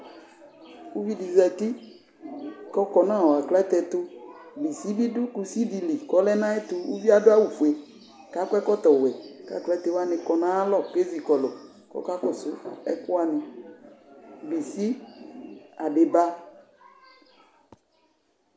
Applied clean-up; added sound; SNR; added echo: none; none; none; none.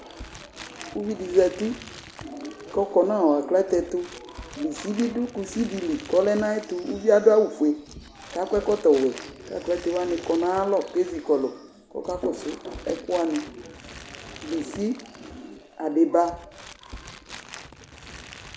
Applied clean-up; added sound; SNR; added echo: none; Crumpling, crinkling; 18 dB; none.